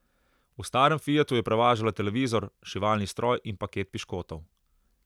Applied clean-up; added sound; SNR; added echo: none; none; none; none.